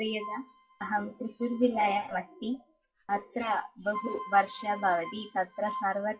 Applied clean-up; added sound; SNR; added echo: classical method WPE with log-MMSE.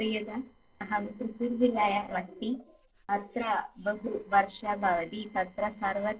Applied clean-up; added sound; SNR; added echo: neural separator model SepFormer DNS4.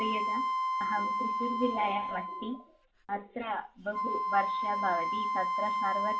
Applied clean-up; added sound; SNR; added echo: none; Wind instrument, woodwind instrument; -2 dB; reverberation time 0.3 s.